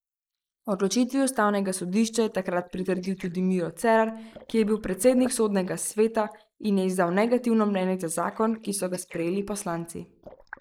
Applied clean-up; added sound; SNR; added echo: neural mask model Resemble Enhance denoiser.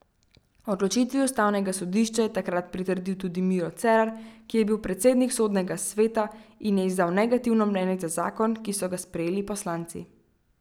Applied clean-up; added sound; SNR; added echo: none; none; none; none.